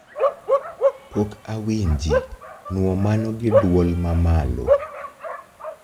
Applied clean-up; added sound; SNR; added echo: none; Bark; 2 dB; none.